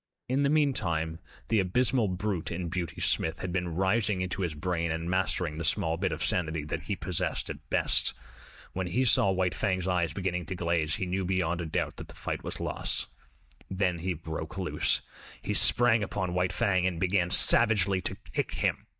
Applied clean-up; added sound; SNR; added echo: neural mask model DeepFilterNet 3.